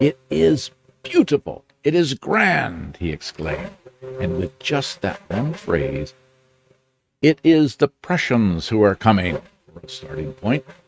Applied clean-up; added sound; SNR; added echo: neural mask model RNNoise.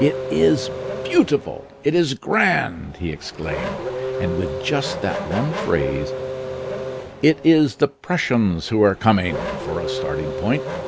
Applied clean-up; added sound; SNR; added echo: none; Race car, auto racing / Accelerating, revving, vroom; 7 dB; none.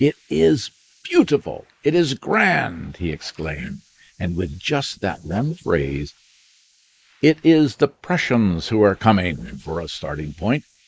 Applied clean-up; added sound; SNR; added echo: neural mask model Resemble Enhance denoiser.